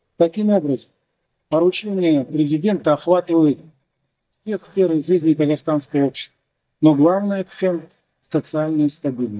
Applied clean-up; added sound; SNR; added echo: neural mask model DeepFilterNet 3.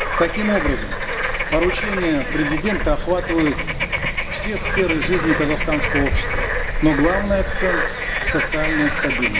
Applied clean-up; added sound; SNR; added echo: none; Bird / Frog; 0 dB; reverberation time 1.5 s.